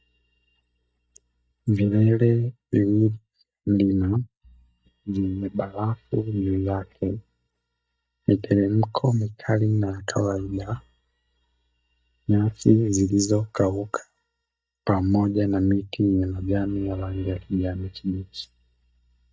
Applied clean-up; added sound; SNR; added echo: neural mask model DeepFilterNet 3.